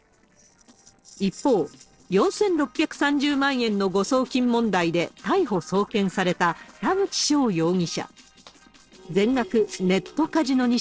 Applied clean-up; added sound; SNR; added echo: neural separator model SepFormer DNS4.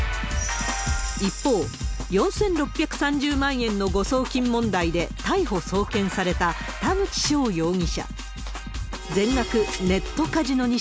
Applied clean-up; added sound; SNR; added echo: none; Glass; 19 dB; none.